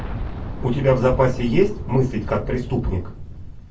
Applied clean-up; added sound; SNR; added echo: none; Boom; 9 dB; reverberation time 0.2 s.